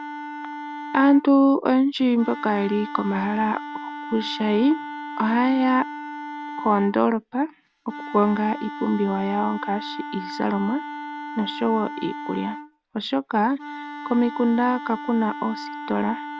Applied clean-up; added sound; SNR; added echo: none; Wind instrument, woodwind instrument; 11 dB; none.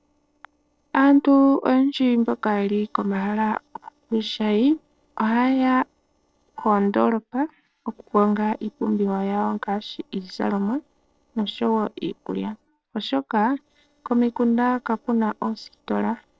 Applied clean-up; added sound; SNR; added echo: neural separator model SepFormer DNS4.